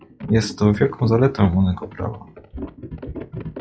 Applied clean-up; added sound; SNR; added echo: classical method log-MMSE.